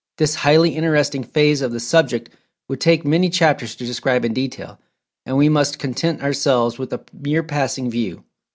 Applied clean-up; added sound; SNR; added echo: none; none; none; none.